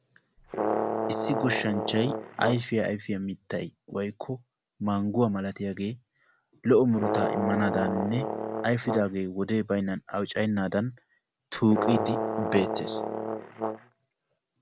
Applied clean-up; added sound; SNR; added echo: none; Brass instrument; 3 dB; none.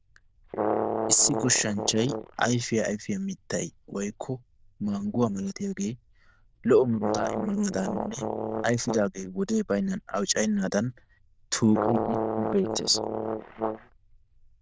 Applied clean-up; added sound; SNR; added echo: neural diffusion model UNIVERSE++.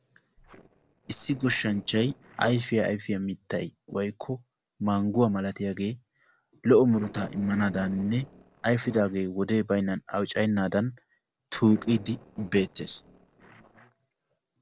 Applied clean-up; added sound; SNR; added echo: neural separator model SepFormer DNS4.